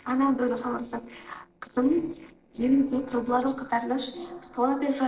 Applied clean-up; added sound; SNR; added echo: neural separator model SepFormer DNS4.